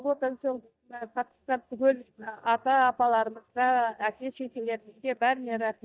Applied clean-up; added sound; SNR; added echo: neural mask model DeepFilterNet 3.